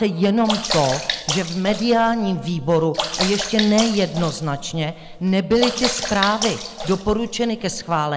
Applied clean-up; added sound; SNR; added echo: none; Sink (filling or washing) / Water / Splash, splatter; 7 dB; none.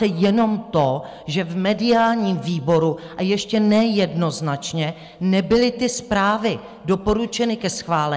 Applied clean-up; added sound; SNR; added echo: none; none; none; none.